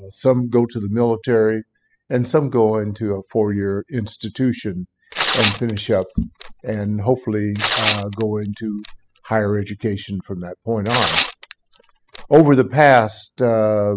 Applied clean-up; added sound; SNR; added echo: classical method spectral subtraction.